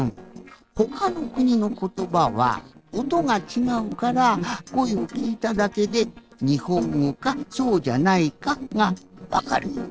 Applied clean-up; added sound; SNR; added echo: neural separator model SepFormer DNS4.